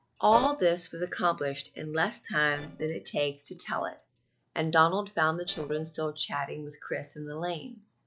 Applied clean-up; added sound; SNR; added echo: neural separator model SepFormer DNS4.